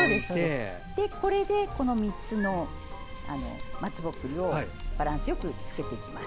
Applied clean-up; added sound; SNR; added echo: none; Cat; 5 dB; none.